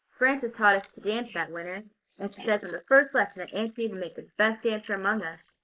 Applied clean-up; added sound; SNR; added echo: neural mask model Resemble Enhance denoiser.